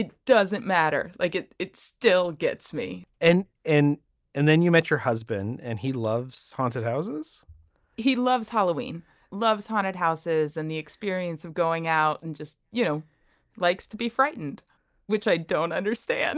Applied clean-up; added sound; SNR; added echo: none; none; none; none.